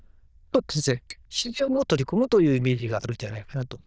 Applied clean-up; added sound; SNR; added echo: neural diffusion model UNIVERSE++.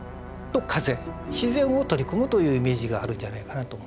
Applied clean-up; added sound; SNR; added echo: none; none; none; none.